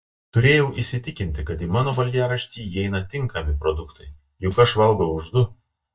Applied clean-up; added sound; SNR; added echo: neural mask model DeepFilterNet 3.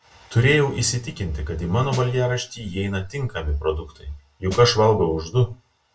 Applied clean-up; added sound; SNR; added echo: none; Snare drum; 16 dB; reverberation time 0.2 s.